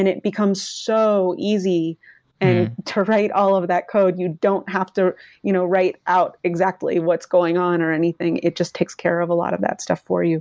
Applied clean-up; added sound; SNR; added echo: none; none; none; none.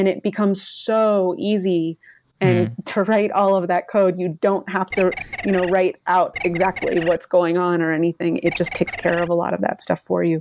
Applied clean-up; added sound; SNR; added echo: none; Bird; 11 dB; none.